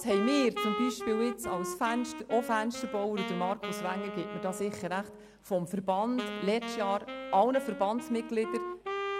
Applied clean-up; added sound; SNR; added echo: none; Wind instrument, woodwind instrument; 7 dB; none.